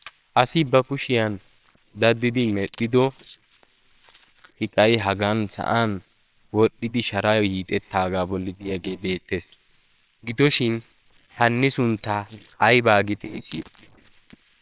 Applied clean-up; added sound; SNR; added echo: neural separator model SepFormer WHAMR!.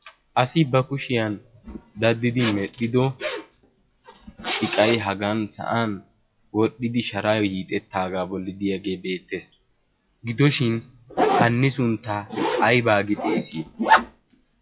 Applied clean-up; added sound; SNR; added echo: classical method WPE with log-MMSE.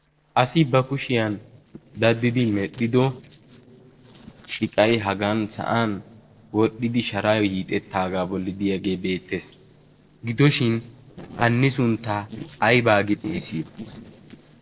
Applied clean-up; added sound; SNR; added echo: neural separator model SepFormer DNS4.